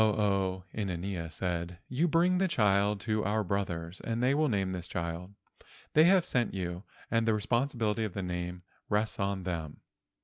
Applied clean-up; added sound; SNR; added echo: none; none; none; none.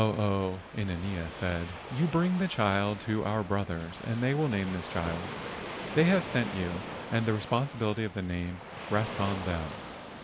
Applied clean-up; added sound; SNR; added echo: none; Waves, surf; 10 dB; none.